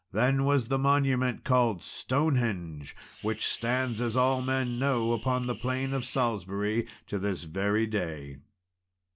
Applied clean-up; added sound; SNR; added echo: none; Hiss; 20 dB; none.